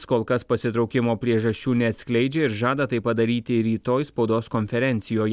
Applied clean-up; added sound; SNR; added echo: none; none; none; none.